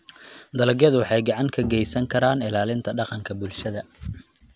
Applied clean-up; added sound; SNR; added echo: none; Bowed string instrument; 15 dB; none.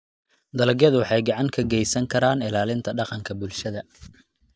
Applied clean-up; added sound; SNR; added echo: neural mask model DeepFilterNet 3.